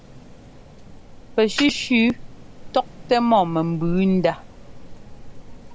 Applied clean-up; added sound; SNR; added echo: none; Rain; 14 dB; none.